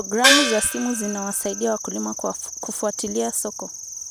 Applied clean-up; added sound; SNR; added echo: none; Gong; -3 dB; none.